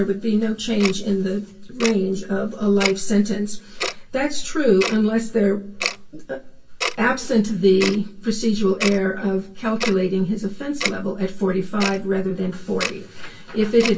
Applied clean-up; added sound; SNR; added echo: none; Tick-tock; 11 dB; reverberation time 0.1 s.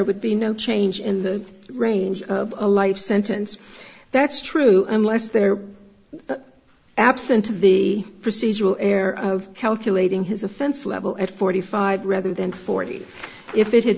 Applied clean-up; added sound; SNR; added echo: none; none; none; none.